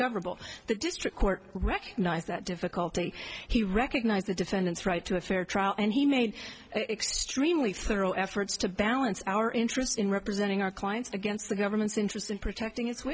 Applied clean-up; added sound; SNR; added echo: none; none; none; none.